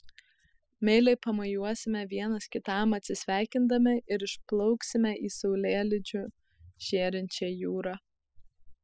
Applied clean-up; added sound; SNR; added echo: classical method spectral subtraction.